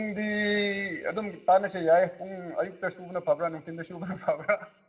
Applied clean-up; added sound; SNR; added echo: none; none; none; reverberation time 0.7 s.